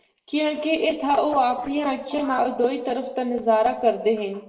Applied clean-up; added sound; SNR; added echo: neural separator model SepFormer DNS4.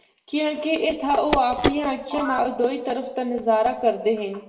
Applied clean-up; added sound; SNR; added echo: none; Telephone; 7 dB; reverberation time 0.7 s.